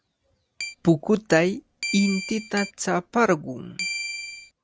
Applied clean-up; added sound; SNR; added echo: none; Keyboard (musical); 10 dB; none.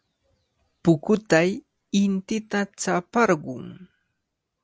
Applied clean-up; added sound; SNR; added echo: none; none; none; none.